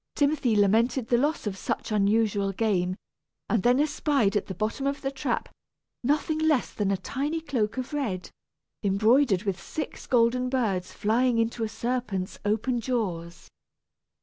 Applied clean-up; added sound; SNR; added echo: none; none; none; none.